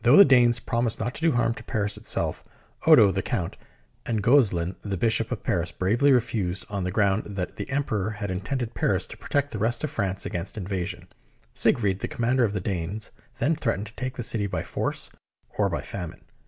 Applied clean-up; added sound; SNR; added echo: none; none; none; none.